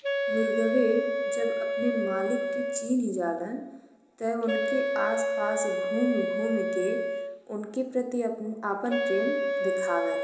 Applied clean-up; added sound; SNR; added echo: none; Wind instrument, woodwind instrument; 0 dB; reverberation time 0.7 s.